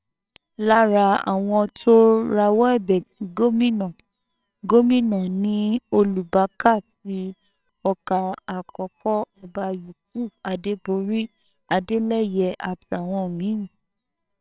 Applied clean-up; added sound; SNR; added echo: neural separator model SepFormer WHAMR!.